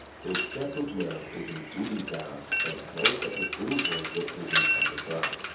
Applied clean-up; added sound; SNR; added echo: none; Mechanisms; -3 dB; reverberation time 0.7 s.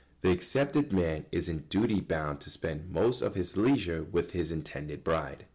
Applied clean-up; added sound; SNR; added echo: none; none; none; none.